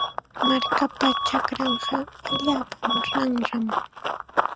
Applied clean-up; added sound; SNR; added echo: neural mask model RNNoise.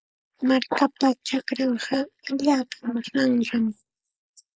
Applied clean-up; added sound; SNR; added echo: neural mask model Resemble Enhance denoiser.